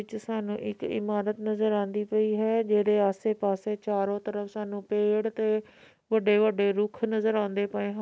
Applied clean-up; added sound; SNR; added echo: none; none; none; none.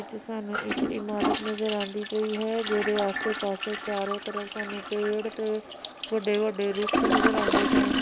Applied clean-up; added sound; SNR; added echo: none; Toilet flush; 0 dB; none.